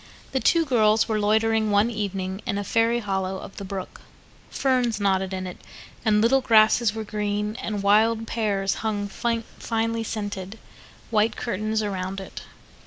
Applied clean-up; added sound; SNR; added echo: none; none; none; none.